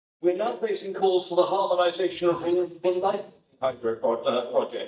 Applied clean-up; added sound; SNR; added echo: neural mask model DeepFilterNet 3.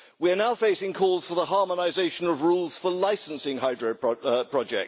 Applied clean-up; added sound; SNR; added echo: none; none; none; none.